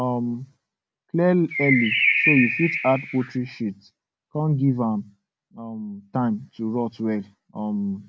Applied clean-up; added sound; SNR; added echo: none; Bird; -1 dB; none.